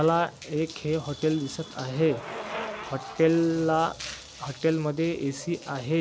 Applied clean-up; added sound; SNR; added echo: none; Bicycle; 17 dB; none.